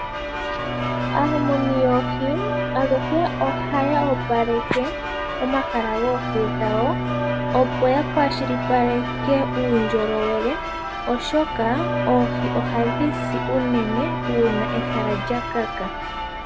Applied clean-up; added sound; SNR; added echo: none; Church bell + Bowed string instrument; 2 dB; none.